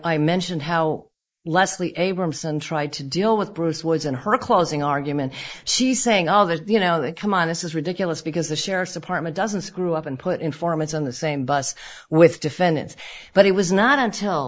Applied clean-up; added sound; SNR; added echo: neural mask model Resemble Enhance denoiser.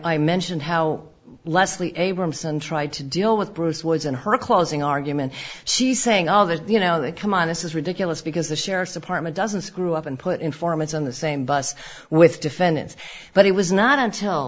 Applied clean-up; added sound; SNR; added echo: none; none; none; none.